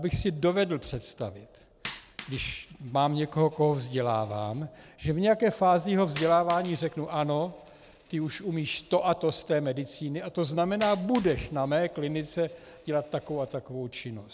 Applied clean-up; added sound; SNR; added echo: none; Coin (dropping); 18 dB; none.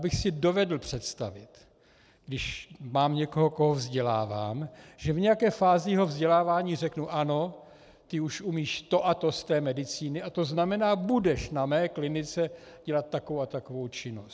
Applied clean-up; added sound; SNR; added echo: none; none; none; none.